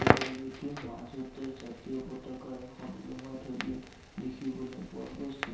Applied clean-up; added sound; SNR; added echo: none; Crackle; -4 dB; reverberation time 0.7 s.